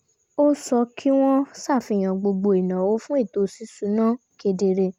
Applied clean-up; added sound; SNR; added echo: none; none; none; none.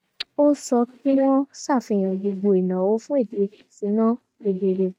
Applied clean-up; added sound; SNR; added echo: neural mask model DeepFilterNet 3.